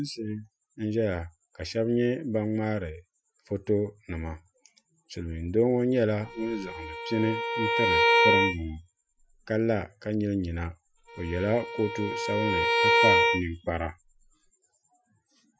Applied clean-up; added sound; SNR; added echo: classical method Wiener filter.